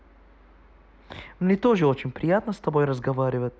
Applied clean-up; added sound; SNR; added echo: none; none; none; none.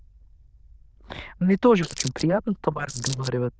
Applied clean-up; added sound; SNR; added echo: neural diffusion model UNIVERSE++.